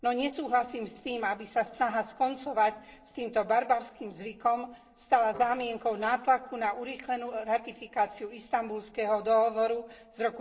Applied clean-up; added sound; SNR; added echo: neural separator model SepFormer DNS4.